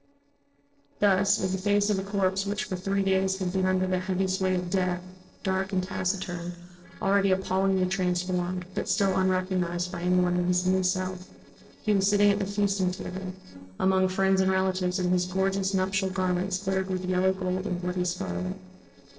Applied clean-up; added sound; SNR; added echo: neural separator model SepFormer DNS4.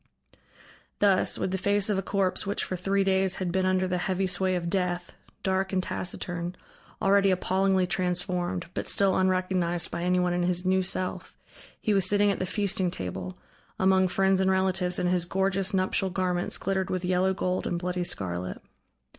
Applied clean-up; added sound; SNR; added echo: none; none; none; none.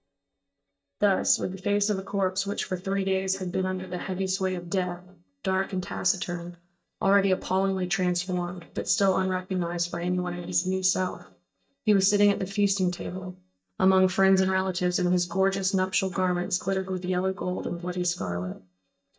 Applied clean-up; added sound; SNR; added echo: neural mask model DeepFilterNet 3.